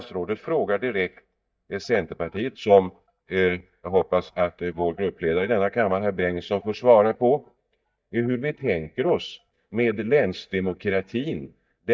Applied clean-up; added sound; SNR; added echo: neural mask model DeepFilterNet 3.